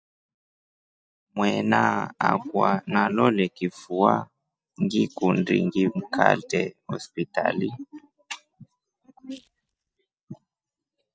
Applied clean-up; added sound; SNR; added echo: neural mask model DeepFilterNet 3.